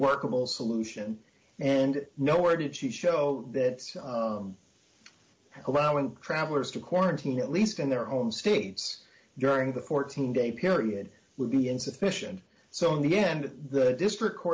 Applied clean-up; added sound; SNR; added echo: none; none; none; none.